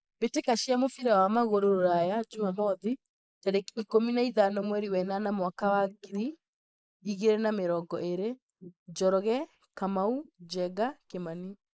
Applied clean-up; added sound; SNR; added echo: neural mask model Resemble Enhance denoiser.